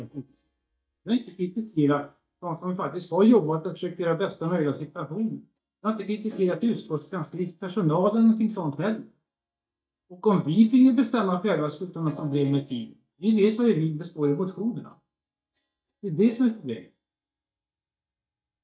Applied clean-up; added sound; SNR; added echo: neural mask model DeepFilterNet 3.